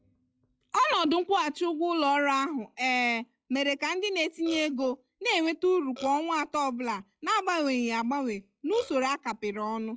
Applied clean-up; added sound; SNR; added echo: classical method log-MMSE.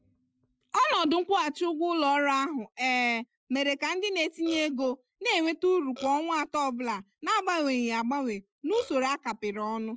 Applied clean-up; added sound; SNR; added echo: classical method Wiener filter.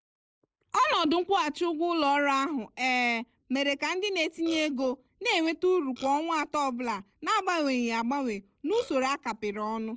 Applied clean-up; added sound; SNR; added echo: neural mask model Resemble Enhance denoiser.